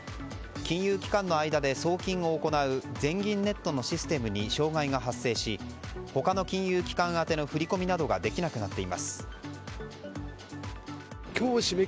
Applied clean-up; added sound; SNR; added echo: none; none; none; none.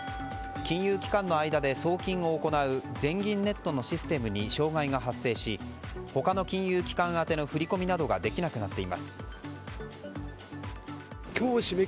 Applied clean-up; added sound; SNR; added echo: none; Musical instrument; 18 dB; none.